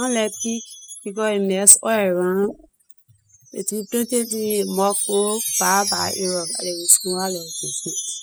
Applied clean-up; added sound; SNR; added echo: classical method spectral subtraction.